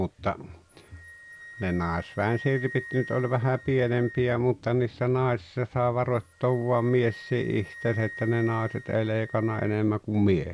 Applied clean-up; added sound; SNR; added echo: none; Wind instrument, woodwind instrument; 18 dB; none.